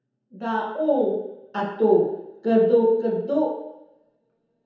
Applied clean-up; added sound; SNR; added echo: none; none; none; reverberation time 1.0 s.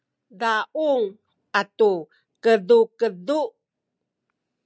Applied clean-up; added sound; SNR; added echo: none; none; none; none.